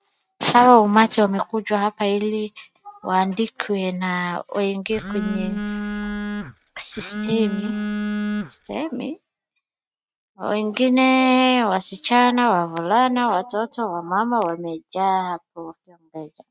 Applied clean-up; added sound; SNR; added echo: neural mask model RNNoise.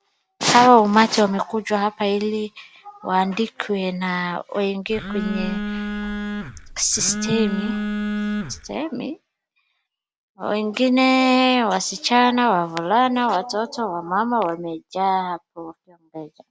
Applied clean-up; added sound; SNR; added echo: none; Telephone; 5 dB; none.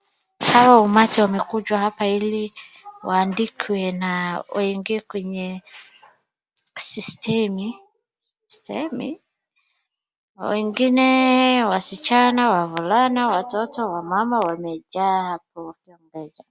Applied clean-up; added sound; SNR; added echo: none; none; none; none.